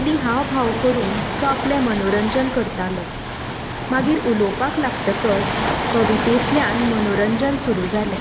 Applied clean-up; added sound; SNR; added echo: none; Waves, surf; 3 dB; none.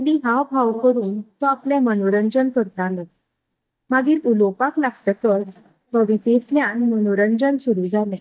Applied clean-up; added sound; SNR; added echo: neural mask model DeepFilterNet 3.